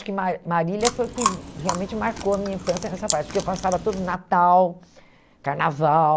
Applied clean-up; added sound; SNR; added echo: none; Chewing, mastication; 8 dB; none.